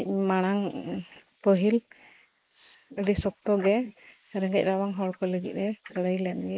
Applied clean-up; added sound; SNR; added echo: neural mask model Resemble Enhance denoiser.